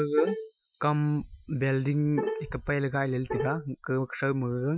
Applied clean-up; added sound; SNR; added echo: classical method Wiener filter.